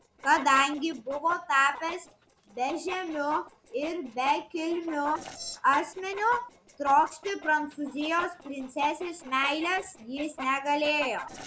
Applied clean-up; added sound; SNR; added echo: neural separator model SepFormer DNS4.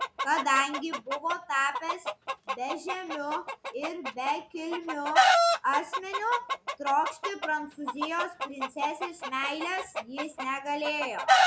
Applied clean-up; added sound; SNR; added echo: none; Chicken, rooster; -1 dB; none.